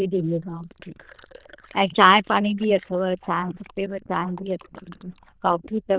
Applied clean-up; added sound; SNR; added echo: neural diffusion model UNIVERSE++.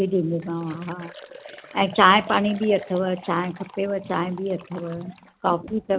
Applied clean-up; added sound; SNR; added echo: none; Liquid; 20 dB; none.